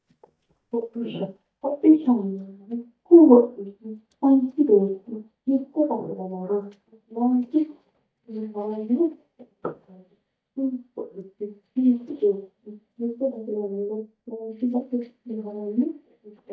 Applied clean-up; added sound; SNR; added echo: neural mask model DeepFilterNet 3.